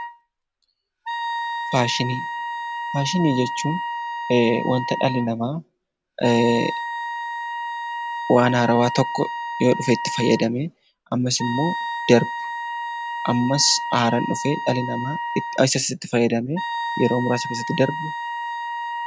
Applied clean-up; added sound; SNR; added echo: none; Wind instrument, woodwind instrument; 6 dB; none.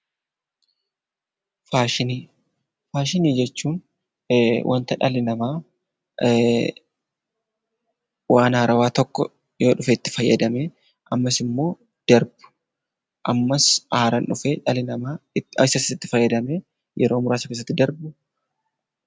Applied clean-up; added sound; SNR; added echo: none; none; none; none.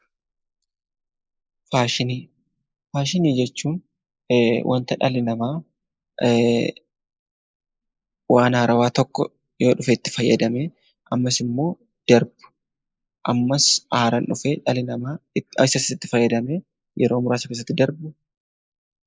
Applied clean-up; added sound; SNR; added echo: neural mask model Resemble Enhance denoiser.